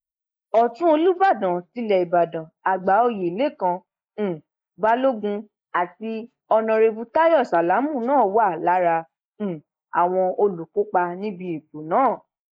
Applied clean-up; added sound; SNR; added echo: neural mask model Resemble Enhance denoiser.